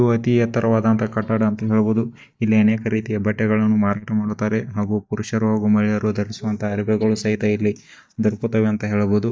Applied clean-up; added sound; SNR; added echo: neural mask model DeepFilterNet 3.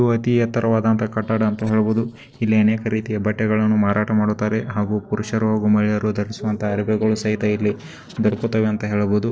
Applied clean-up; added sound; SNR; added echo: neural separator model SepFormer DNS4.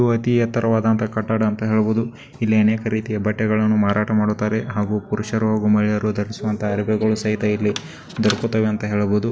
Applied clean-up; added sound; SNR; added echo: none; none; none; none.